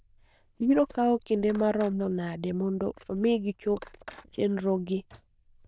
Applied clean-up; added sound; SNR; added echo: neural diffusion model UNIVERSE++.